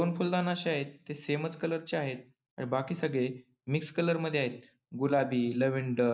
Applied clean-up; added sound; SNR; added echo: none; none; none; none.